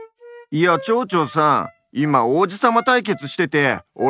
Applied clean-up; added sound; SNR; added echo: neural mask model RNNoise.